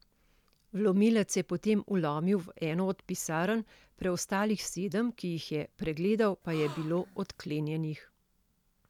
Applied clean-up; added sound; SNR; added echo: none; Gasp; 17 dB; none.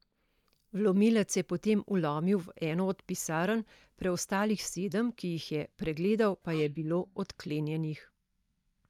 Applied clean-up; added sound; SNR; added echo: neural mask model DeepFilterNet 3.